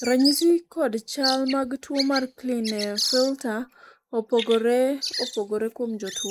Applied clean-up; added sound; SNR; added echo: neural mask model Resemble Enhance denoiser.